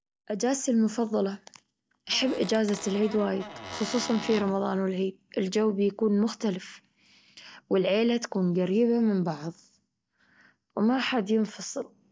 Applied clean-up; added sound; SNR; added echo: none; Squeak / Cupboard open or close; 12 dB; none.